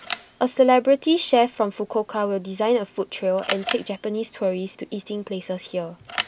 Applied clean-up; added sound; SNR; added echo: none; Camera; 12 dB; none.